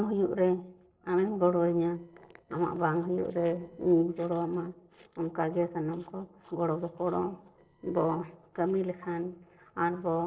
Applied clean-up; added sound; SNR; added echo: neural separator model SepFormer DNS4.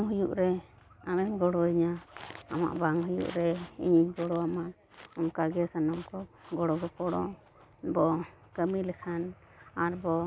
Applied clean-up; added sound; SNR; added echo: none; none; none; none.